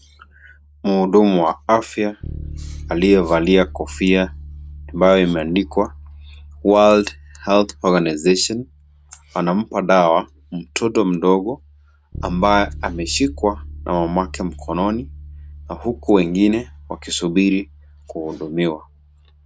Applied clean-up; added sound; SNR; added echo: none; Bass guitar; 17 dB; none.